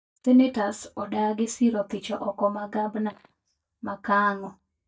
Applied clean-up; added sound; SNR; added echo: neural mask model DeepFilterNet 3.